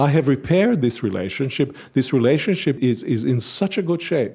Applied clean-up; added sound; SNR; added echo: none; none; none; none.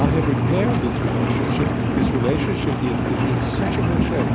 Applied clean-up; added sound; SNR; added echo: none; Engine; -5 dB; none.